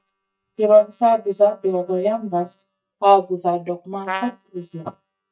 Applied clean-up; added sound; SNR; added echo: neural mask model DeepFilterNet 3.